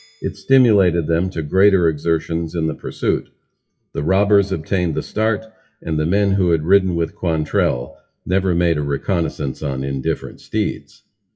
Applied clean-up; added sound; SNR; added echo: classical method WPE with log-MMSE.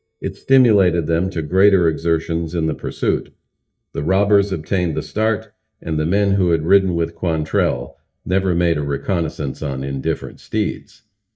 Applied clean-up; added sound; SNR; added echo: neural mask model DeepFilterNet 3.